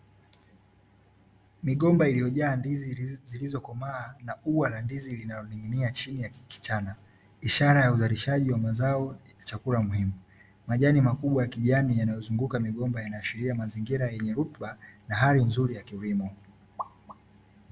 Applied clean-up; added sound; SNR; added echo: none; none; none; none.